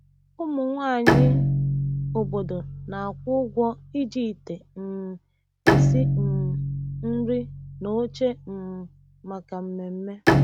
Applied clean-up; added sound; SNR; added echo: none; Bowed string instrument; -3 dB; none.